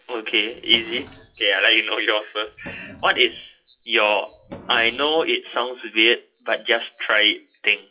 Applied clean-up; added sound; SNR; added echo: classical method WPE with log-MMSE.